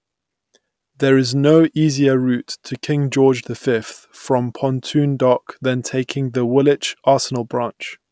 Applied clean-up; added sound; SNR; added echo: none; none; none; none.